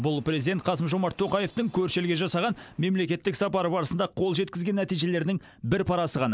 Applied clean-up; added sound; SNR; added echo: none; none; none; none.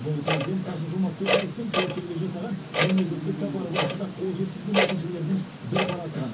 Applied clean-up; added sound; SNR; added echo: none; Clock; 1 dB; reverberation time 0.3 s.